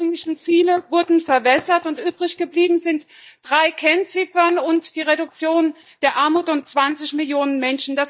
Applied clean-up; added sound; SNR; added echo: neural mask model DeepFilterNet 3.